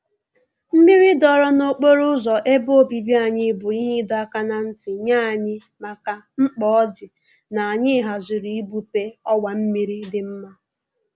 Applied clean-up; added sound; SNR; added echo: none; none; none; none.